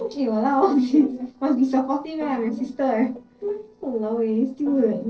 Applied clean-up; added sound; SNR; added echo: neural separator model SepFormer DNS4.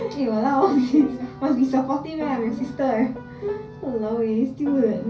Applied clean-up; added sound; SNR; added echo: none; Piano; 17 dB; reverberation time 0.5 s.